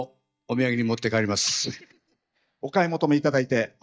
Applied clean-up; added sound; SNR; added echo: neural mask model DeepFilterNet 3.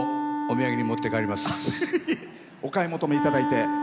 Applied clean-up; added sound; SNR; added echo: none; Wind instrument, woodwind instrument; 2 dB; none.